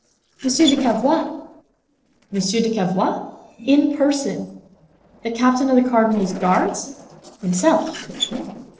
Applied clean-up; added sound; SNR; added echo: neural separator model SepFormer DNS4.